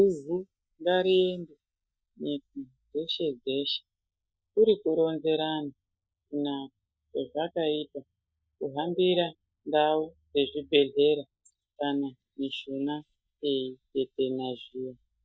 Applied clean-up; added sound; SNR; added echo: neural mask model DeepFilterNet 3.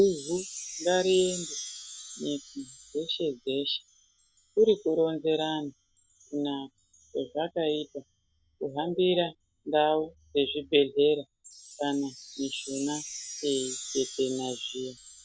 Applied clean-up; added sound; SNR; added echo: none; Chime; 15 dB; none.